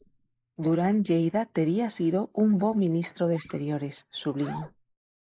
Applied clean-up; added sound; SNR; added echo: neural mask model Resemble Enhance denoiser.